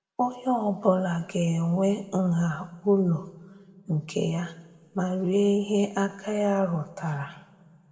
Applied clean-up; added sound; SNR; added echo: none; none; none; reverberation time 0.9 s.